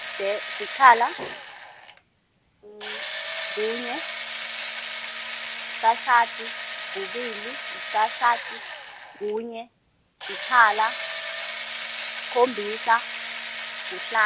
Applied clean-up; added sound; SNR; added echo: none; Engine / Drill; 8 dB; none.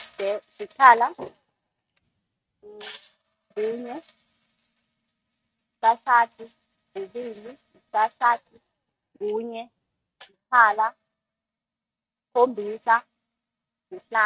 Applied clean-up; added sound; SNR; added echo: neural mask model RNNoise.